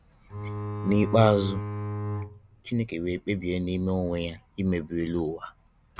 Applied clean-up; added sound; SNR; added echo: none; Bowed string instrument; 5 dB; none.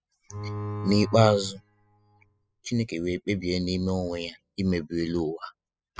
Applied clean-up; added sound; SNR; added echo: classical method spectral subtraction.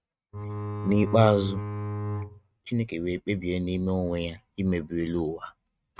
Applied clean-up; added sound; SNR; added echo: neural mask model RNNoise.